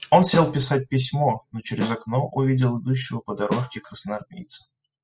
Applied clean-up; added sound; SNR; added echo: classical method spectral subtraction.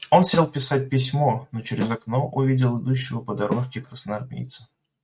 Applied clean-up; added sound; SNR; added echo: neural mask model RNNoise.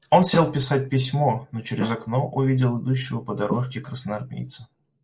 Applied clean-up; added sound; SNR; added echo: neural mask model Resemble Enhance denoiser.